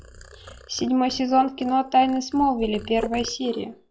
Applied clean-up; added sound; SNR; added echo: classical method log-MMSE.